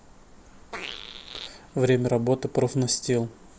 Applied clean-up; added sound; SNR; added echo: none; Fart; 14 dB; none.